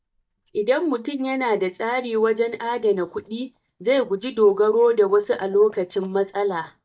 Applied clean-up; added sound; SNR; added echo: neural mask model DeepFilterNet 3.